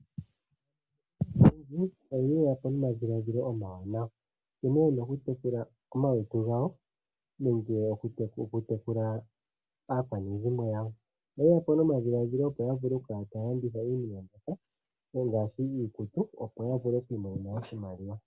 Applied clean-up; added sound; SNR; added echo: none; none; none; none.